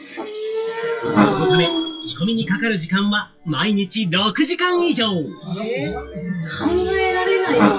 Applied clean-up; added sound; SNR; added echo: classical method WPE with log-MMSE.